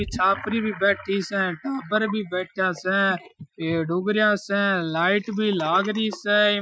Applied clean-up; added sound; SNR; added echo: classical method Wiener filter.